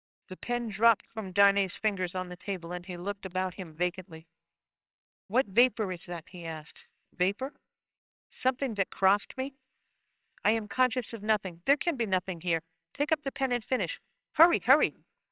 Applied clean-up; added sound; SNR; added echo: neural separator model SepFormer WHAMR!.